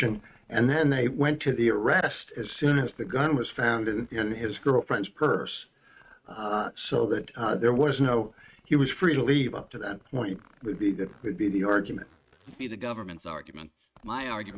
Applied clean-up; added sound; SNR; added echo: neural mask model RNNoise.